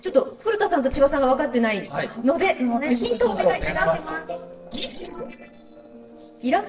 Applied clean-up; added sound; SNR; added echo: neural separator model SepFormer DNS4.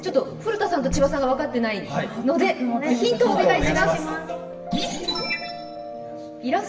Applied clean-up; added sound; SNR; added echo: none; Slam; 13 dB; reverberation time 0.9 s.